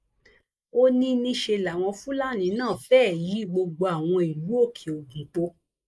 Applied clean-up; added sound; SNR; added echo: neural mask model Resemble Enhance denoiser.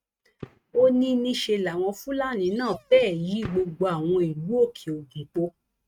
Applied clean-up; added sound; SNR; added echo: neural mask model RNNoise.